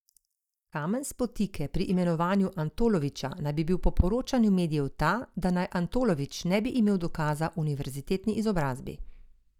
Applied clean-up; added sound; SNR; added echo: neural mask model DeepFilterNet 3.